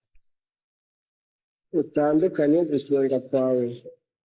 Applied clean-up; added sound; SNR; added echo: neural mask model Resemble Enhance denoiser.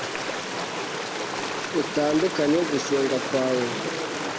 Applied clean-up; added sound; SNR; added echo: none; Stream; 3 dB; none.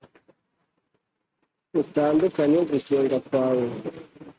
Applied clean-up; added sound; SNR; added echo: neural mask model RNNoise.